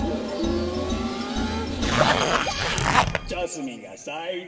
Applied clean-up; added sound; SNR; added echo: none; Zipper (clothing); -4 dB; reverberation time 2.4 s.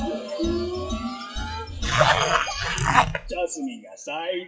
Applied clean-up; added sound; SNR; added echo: classical method WPE with log-MMSE.